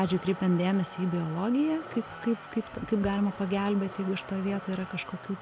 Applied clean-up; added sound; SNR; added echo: none; Motor vehicle (road); 14 dB; none.